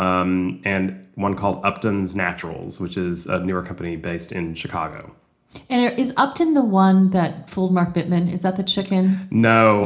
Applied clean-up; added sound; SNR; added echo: none; none; none; reverberation time 0.4 s.